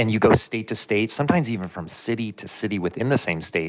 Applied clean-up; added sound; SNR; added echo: none; none; none; none.